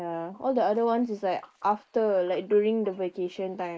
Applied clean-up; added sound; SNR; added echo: neural mask model Resemble Enhance denoiser.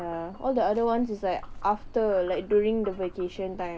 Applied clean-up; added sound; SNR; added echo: none; Frog; 15 dB; none.